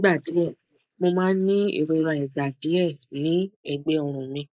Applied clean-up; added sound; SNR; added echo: neural mask model Resemble Enhance denoiser.